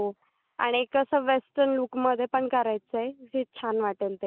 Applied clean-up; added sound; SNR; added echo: none; none; none; none.